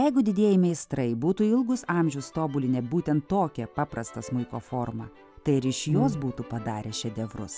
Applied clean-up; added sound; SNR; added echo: none; Brass instrument; 4 dB; none.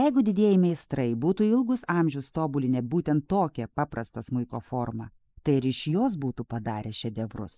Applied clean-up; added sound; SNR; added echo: neural mask model Resemble Enhance denoiser.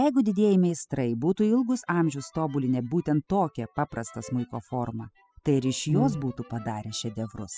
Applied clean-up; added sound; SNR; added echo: classical method spectral subtraction.